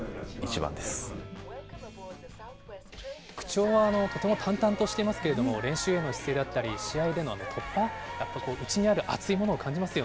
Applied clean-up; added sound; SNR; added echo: none; Train; 18 dB; none.